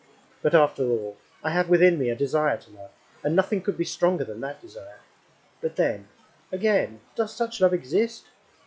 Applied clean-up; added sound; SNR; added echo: classical method log-MMSE.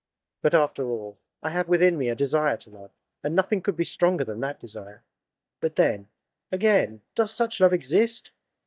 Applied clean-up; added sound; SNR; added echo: neural mask model DeepFilterNet 3.